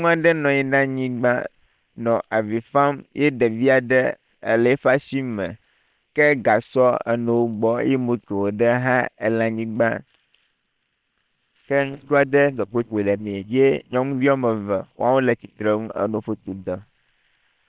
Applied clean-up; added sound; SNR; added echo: neural separator model SepFormer WHAM!.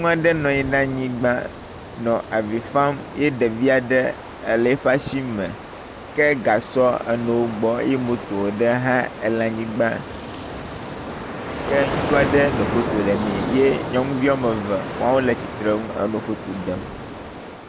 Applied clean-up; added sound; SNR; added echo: none; Ocean; 8 dB; none.